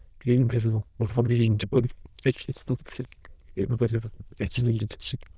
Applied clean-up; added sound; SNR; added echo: neural diffusion model UNIVERSE++.